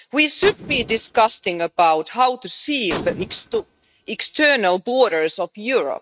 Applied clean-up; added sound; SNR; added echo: neural mask model RNNoise.